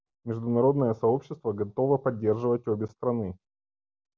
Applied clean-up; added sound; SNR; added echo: none; none; none; none.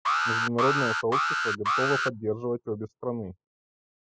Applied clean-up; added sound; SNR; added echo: classical method spectral subtraction.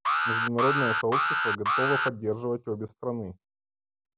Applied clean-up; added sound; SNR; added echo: none; Alarm; -3 dB; none.